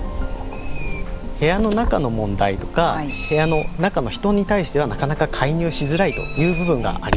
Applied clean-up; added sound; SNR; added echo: none; Bird; 5 dB; none.